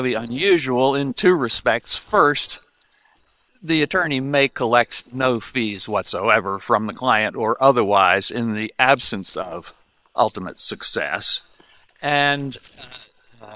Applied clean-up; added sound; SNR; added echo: neural separator model SepFormer WHAM!.